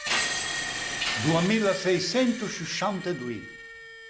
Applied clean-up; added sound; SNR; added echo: none; Screech + Mechanisms; 4 dB; none.